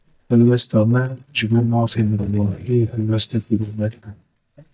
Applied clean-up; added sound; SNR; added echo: neural mask model DeepFilterNet 3.